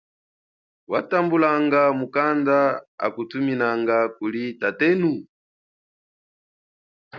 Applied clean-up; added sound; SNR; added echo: none; none; none; none.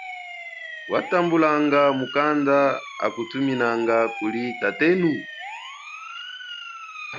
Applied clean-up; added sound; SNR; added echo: none; Siren; 13 dB; none.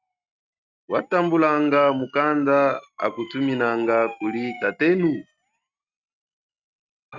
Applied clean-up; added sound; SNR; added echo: neural mask model RNNoise.